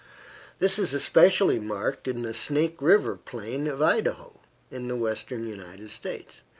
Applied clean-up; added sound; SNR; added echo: none; none; none; none.